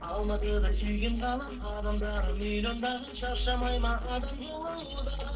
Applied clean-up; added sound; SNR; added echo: neural separator model SepFormer DNS4.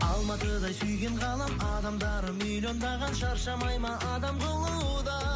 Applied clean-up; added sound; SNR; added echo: none; none; none; none.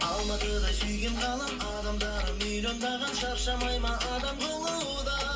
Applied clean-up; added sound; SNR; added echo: none; Clock; 19 dB; reverberation time 0.2 s.